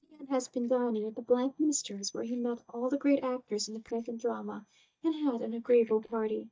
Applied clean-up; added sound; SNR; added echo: neural mask model DeepFilterNet 3.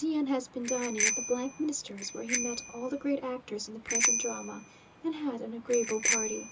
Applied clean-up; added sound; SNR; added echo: none; Bicycle bell; 1 dB; reverberation time 0.2 s.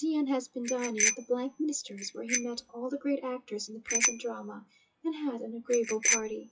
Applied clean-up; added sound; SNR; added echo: classical method WPE with log-MMSE.